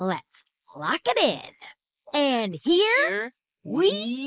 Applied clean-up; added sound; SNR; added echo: neural mask model Resemble Enhance denoiser.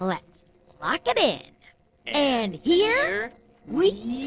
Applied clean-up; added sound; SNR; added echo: neural separator model SepFormer DNS4.